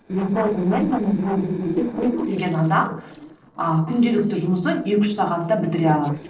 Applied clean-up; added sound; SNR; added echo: neural separator model SepFormer DNS4.